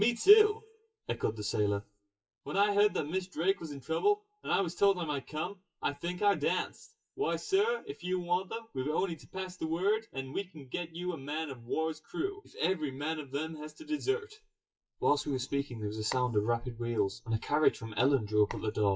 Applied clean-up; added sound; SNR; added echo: classical method WPE with log-MMSE.